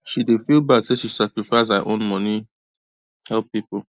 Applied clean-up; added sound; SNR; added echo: neural mask model Resemble Enhance denoiser.